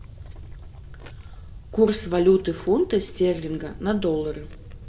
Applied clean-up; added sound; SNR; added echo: none; Dog; 15 dB; reverberation time 0.6 s.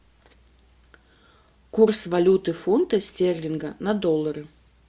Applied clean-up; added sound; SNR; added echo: none; none; none; none.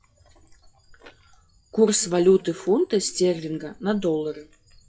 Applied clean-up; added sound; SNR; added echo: classical method WPE with log-MMSE.